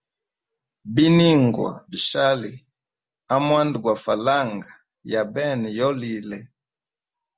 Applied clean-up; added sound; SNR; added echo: none; none; none; none.